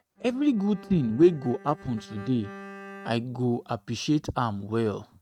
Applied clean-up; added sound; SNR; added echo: neural mask model RNNoise.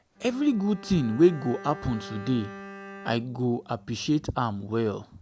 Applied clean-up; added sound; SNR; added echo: none; Bowed string instrument; 17 dB; none.